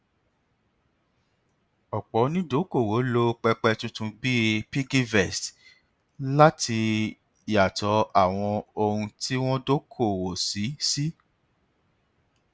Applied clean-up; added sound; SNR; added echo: none; none; none; none.